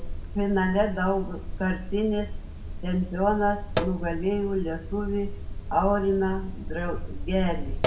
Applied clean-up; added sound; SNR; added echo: none; Sink (filling or washing); 4 dB; reverberation time 0.9 s.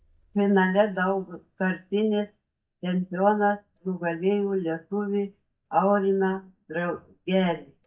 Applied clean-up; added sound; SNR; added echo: neural mask model DeepFilterNet 3.